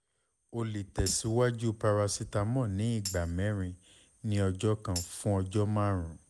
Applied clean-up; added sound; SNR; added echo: none; Tambourine; 10 dB; none.